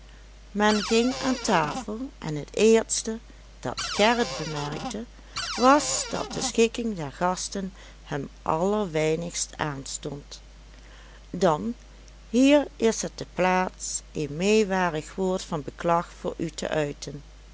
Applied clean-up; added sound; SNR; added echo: none; Cupboard open or close; 8 dB; none.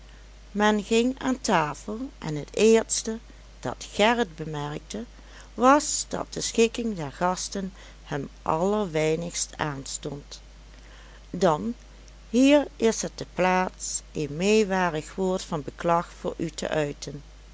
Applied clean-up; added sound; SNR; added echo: none; none; none; none.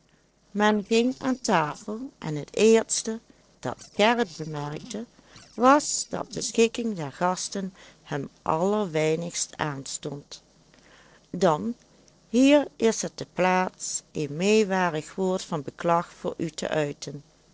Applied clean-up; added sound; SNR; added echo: neural separator model SepFormer DNS4.